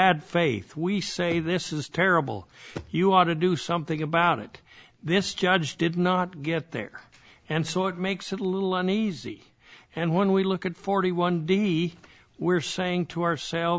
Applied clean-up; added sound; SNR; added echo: none; none; none; none.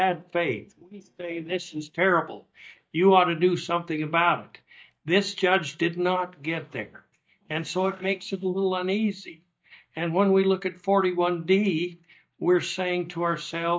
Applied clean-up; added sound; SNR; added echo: neural mask model DeepFilterNet 3.